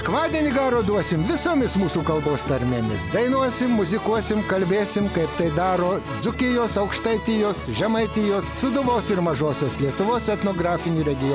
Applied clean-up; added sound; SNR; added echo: none; none; none; none.